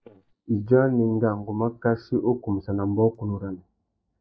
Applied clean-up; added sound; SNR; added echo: neural mask model DeepFilterNet 3.